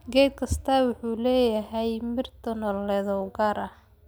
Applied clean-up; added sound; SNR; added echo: none; none; none; none.